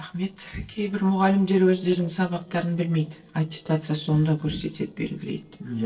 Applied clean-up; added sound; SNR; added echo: neural separator model SepFormer DNS4.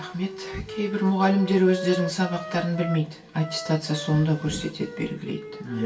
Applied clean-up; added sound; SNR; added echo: none; Wind instrument, woodwind instrument; 12 dB; reverberation time 0.2 s.